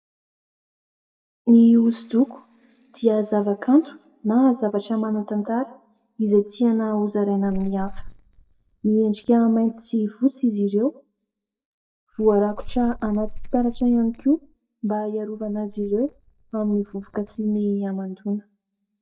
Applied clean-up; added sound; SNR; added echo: neural mask model DeepFilterNet 3.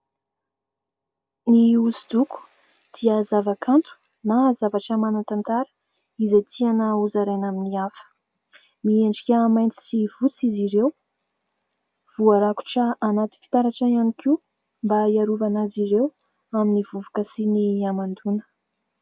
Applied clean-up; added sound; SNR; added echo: none; none; none; none.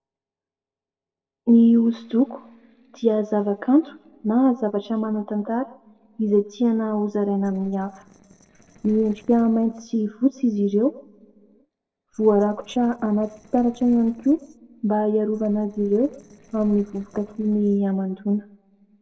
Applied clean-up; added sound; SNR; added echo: neural separator model SepFormer DNS4.